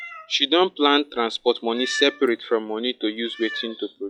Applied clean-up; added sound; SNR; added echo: classical method log-MMSE.